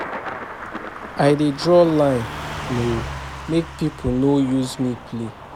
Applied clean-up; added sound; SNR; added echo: none; Thunder + Car passing by / Truck; 11 dB; none.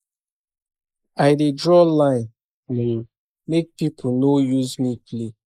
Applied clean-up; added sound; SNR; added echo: neural mask model Resemble Enhance denoiser.